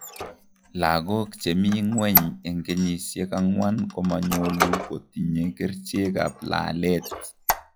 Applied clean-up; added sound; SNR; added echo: classical method log-MMSE.